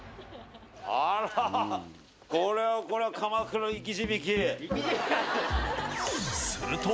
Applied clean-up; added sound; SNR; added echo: none; Musical instrument; 13 dB; none.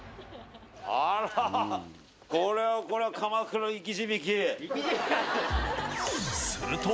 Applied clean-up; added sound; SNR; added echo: none; none; none; none.